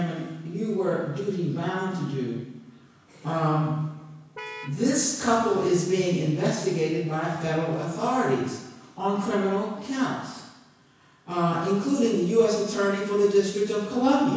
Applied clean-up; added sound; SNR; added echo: none; Vehicle horn, car horn, honking; 15 dB; reverberation time 1.1 s.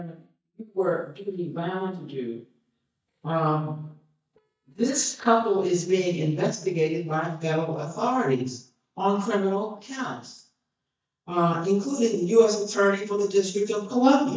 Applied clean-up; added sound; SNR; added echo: neural mask model DeepFilterNet 3.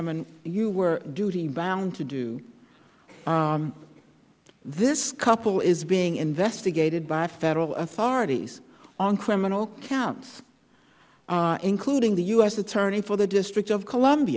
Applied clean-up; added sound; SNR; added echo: none; none; none; none.